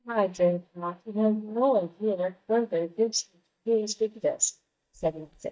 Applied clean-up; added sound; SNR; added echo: neural mask model DeepFilterNet 3.